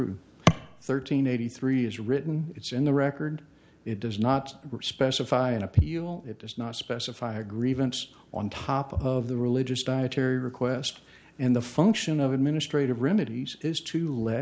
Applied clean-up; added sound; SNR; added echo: none; none; none; none.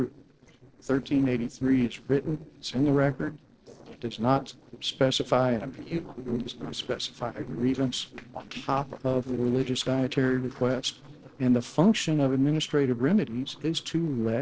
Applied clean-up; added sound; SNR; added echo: neural separator model SepFormer DNS4.